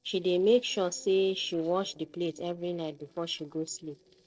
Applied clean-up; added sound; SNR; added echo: neural separator model SepFormer DNS4.